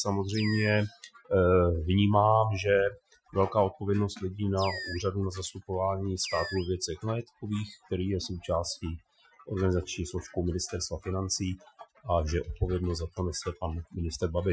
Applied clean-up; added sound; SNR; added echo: classical method Wiener filter.